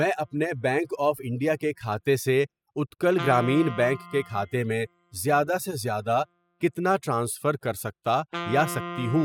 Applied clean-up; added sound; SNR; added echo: classical method spectral subtraction.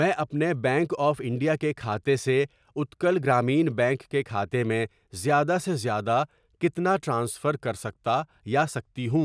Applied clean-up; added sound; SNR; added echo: none; none; none; none.